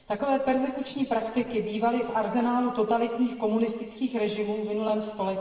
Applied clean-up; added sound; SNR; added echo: none; none; none; reverberation time 1.5 s.